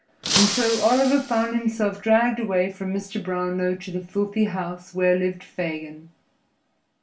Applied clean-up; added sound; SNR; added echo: none; Shatter; 4 dB; reverberation time 0.2 s.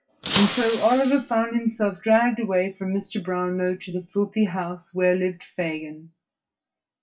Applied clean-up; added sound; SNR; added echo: classical method WPE with log-MMSE.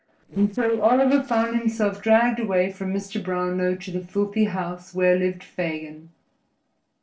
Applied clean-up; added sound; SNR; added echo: neural separator model SepFormer DNS4.